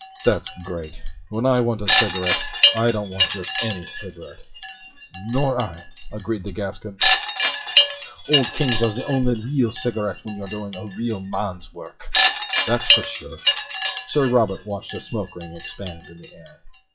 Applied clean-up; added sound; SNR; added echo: classical method WPE with log-MMSE.